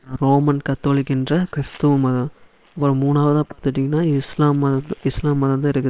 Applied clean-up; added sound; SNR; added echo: neural separator model SepFormer WHAM!.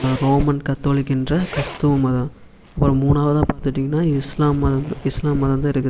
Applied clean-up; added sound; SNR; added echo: none; Zipper (clothing); 18 dB; none.